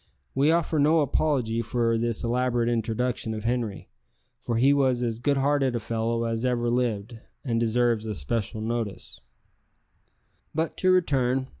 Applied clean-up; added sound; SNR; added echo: none; none; none; none.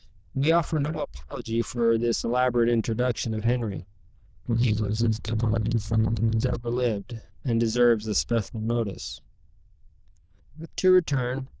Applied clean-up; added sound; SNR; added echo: neural diffusion model UNIVERSE++.